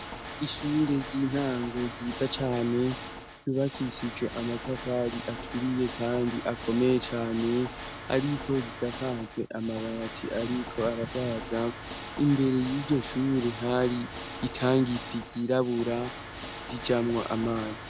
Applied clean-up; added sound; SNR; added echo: none; Water / Mechanisms; 10 dB; none.